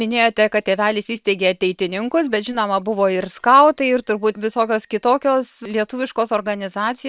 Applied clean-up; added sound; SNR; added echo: neural separator model SepFormer WHAM!.